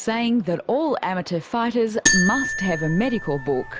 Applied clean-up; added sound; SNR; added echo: none; Marimba, xylophone; 1 dB; none.